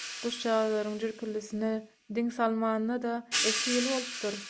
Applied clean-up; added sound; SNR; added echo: none; Hi-hat; 6 dB; none.